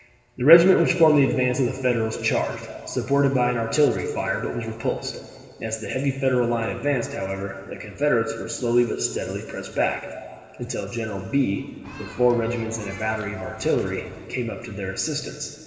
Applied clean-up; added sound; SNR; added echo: none; Human group actions; 17 dB; reverberation time 2.1 s.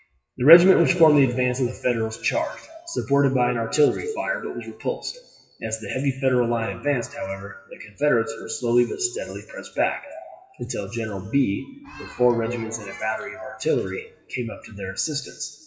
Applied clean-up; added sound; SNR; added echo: classical method WPE with log-MMSE.